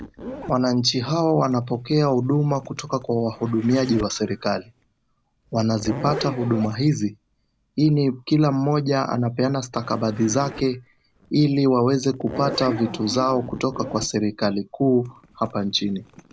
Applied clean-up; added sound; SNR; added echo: none; Zipper (clothing); 15 dB; none.